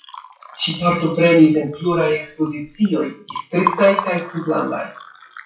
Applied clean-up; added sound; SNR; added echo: classical method WPE with log-MMSE.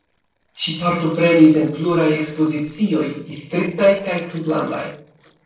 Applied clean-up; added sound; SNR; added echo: neural separator model SepFormer DNS4.